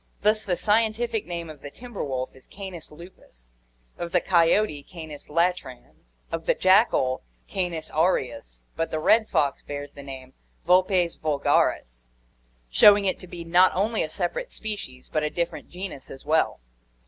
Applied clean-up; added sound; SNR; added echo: none; none; none; none.